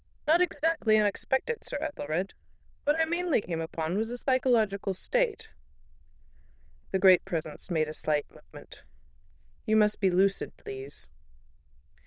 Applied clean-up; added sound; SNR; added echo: neural diffusion model UNIVERSE++.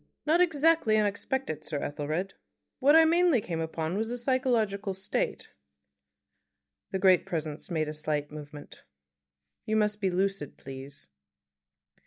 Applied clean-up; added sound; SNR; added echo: neural mask model DeepFilterNet 3.